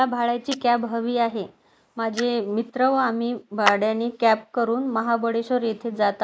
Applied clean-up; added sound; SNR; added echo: neural mask model Resemble Enhance denoiser.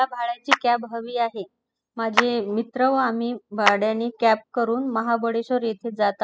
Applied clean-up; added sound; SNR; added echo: classical method spectral subtraction.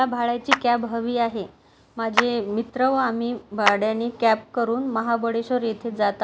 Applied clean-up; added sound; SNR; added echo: none; Clapping; 6 dB; none.